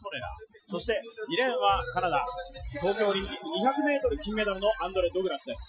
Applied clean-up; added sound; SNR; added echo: classical method Wiener filter.